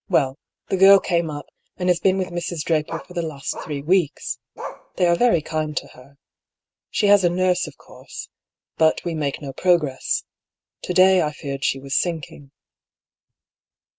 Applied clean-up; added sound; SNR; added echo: neural mask model RNNoise.